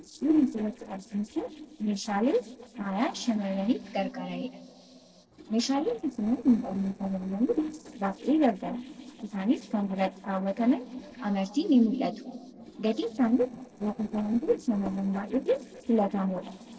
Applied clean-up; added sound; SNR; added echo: neural separator model SepFormer DNS4.